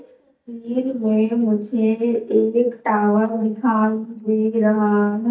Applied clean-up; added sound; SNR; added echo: neural mask model DeepFilterNet 3.